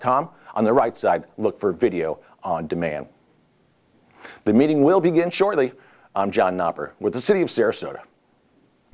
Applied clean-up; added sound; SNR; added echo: none; none; none; none.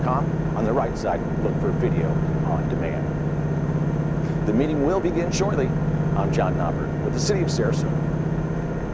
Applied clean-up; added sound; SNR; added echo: none; Engine / Boat, Water vehicle; -4 dB; none.